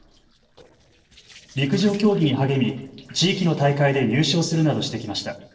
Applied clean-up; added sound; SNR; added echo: neural separator model SepFormer DNS4.